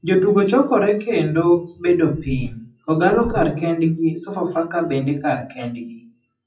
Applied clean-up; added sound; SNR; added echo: classical method WPE with log-MMSE.